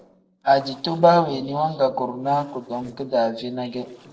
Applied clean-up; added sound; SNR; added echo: neural separator model SepFormer DNS4.